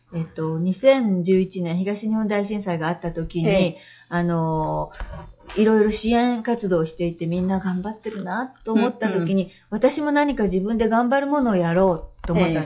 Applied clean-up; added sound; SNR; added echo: classical method log-MMSE.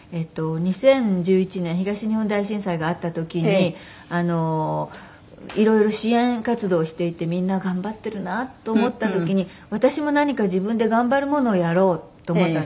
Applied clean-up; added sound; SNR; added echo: none; none; none; none.